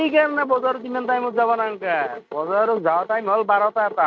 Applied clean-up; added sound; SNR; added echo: neural mask model RNNoise.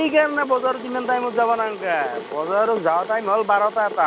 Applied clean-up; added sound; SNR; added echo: none; Boiling / Water; 13 dB; none.